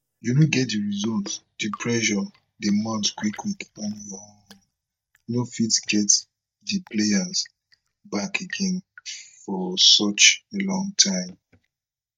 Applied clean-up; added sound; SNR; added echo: neural mask model DeepFilterNet 3.